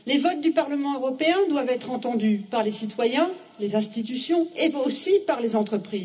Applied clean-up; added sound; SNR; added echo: none; none; none; reverberation time 0.4 s.